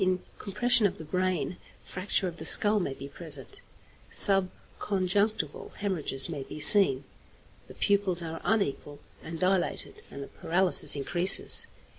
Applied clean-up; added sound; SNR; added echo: none; none; none; none.